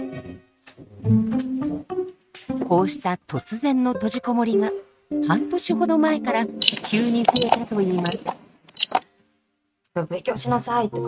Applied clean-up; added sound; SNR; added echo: neural mask model RNNoise.